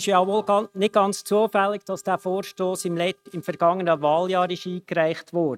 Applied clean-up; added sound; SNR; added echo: neural mask model RNNoise.